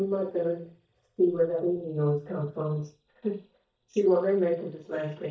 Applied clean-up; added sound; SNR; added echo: neural mask model DeepFilterNet 3.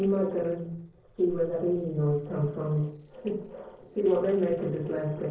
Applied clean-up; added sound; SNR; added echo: neural separator model SepFormer DNS4.